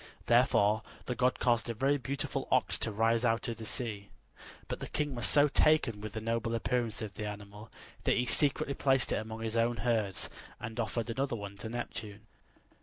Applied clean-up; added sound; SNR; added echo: none; none; none; none.